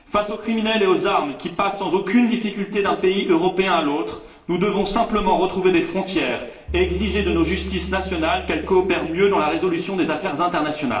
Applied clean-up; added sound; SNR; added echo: none; Bowed string instrument; 12 dB; reverberation time 0.8 s.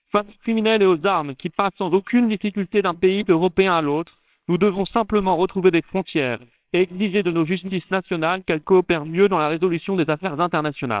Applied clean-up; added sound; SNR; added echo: neural separator model SepFormer WHAMR!.